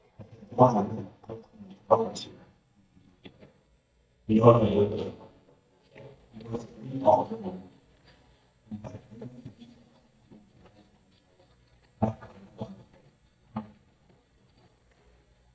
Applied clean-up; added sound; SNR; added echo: neural mask model DeepFilterNet 3.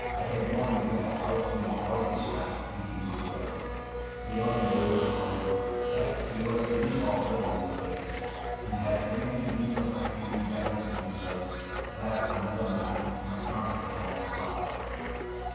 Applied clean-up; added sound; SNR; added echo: none; Domestic sounds, home sounds; 4 dB; reverberation time 2.1 s.